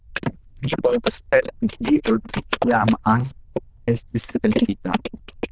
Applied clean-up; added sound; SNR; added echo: neural diffusion model UNIVERSE++.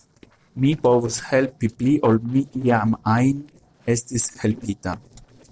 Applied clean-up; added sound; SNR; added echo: neural separator model SepFormer DNS4.